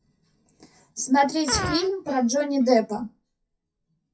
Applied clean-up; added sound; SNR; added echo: classical method WPE with log-MMSE.